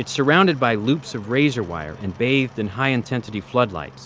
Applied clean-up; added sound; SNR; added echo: none; none; none; none.